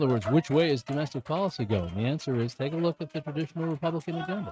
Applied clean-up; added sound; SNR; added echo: neural mask model RNNoise.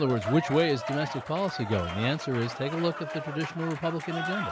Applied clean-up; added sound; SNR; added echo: none; Applause / Cheering; 7 dB; none.